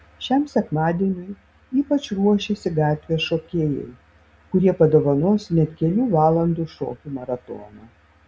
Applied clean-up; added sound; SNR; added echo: none; none; none; none.